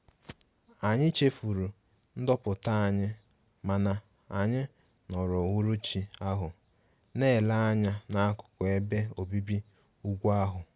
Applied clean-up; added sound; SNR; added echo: none; none; none; none.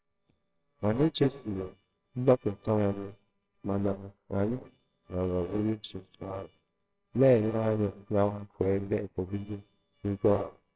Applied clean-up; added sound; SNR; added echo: neural separator model SepFormer WHAMR!.